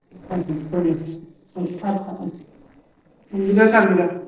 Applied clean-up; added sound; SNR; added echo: neural separator model SepFormer DNS4.